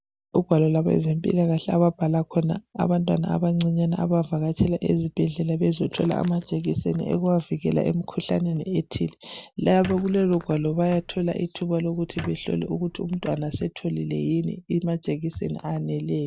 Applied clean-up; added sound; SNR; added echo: none; Squeak; 18 dB; none.